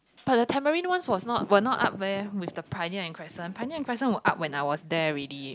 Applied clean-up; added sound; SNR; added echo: none; none; none; none.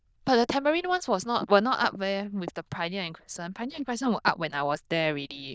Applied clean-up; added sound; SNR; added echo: neural diffusion model UNIVERSE++.